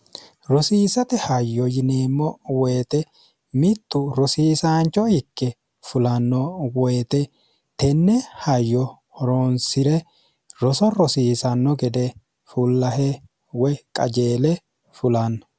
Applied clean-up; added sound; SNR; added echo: none; none; none; none.